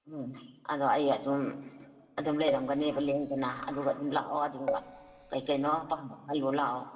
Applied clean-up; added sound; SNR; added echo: none; Keyboard (musical); 7 dB; reverberation time 2.9 s.